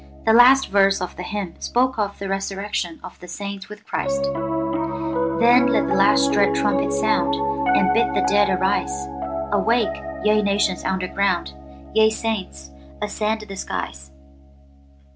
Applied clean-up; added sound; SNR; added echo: none; Piano; 3 dB; none.